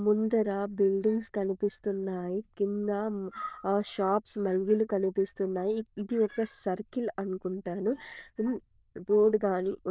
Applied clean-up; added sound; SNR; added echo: neural diffusion model UNIVERSE++.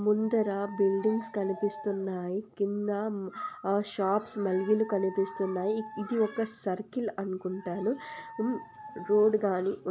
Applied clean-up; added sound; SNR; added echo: none; Dog; 17 dB; none.